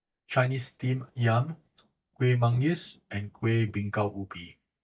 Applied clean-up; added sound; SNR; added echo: neural mask model DeepFilterNet 3.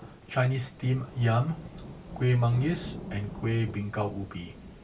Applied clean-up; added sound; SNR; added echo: none; Rain / Thunderstorm; 13 dB; reverberation time 0.2 s.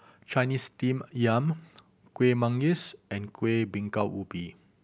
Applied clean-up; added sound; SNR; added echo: none; none; none; none.